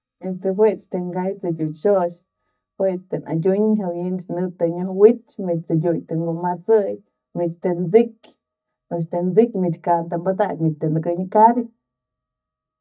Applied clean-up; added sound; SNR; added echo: neural mask model DeepFilterNet 3.